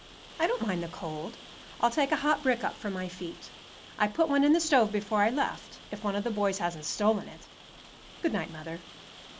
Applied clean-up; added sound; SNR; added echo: none; Rain; 19 dB; none.